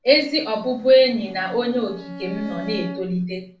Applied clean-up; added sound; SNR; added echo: none; Bowed string instrument; 17 dB; reverberation time 0.3 s.